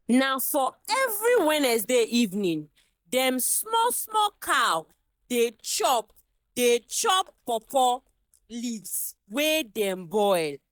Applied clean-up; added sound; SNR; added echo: neural mask model DeepFilterNet 3.